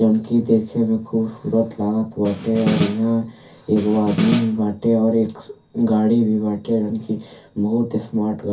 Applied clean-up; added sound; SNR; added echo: none; Snare drum; 7 dB; reverberation time 0.3 s.